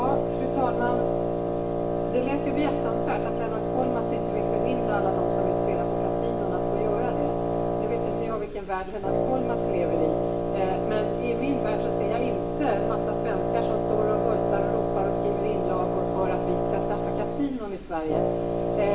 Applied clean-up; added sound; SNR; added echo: none; Wind instrument, woodwind instrument; -4 dB; reverberation time 0.8 s.